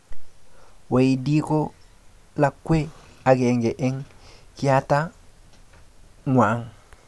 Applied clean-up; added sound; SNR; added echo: none; none; none; none.